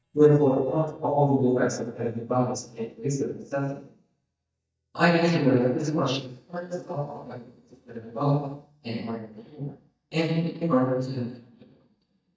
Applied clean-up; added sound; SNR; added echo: neural mask model DeepFilterNet 3.